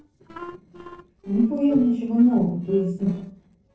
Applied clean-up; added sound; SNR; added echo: neural separator model SepFormer DNS4.